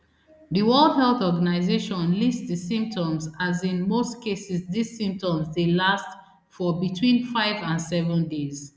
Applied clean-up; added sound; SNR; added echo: none; none; none; none.